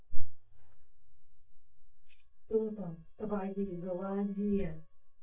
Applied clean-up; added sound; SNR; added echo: neural mask model DeepFilterNet 3.